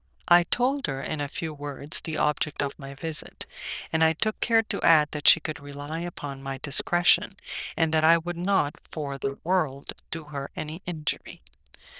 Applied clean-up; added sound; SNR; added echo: neural diffusion model UNIVERSE++.